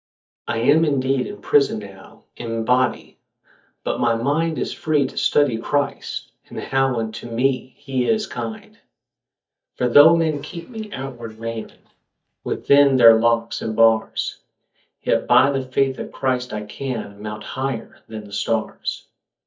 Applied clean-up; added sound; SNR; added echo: neural mask model DeepFilterNet 3.